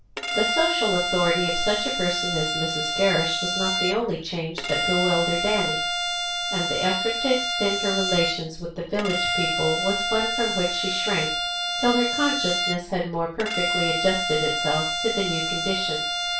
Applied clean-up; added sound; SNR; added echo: none; Bowed string instrument; 0 dB; reverberation time 0.3 s.